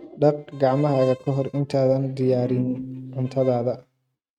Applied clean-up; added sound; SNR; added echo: neural mask model RNNoise.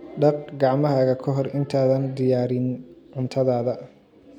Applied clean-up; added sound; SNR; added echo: none; none; none; none.